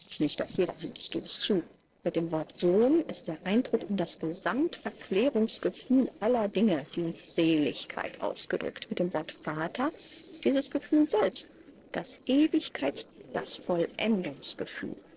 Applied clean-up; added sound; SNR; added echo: neural separator model SepFormer DNS4.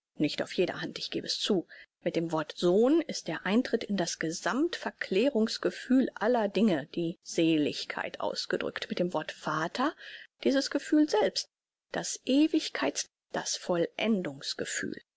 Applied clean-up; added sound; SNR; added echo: none; none; none; none.